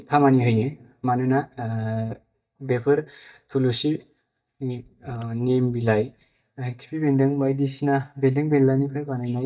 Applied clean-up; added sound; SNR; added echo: neural mask model DeepFilterNet 3.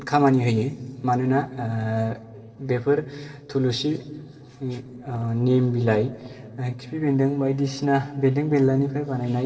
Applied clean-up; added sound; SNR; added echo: neural separator model SepFormer DNS4.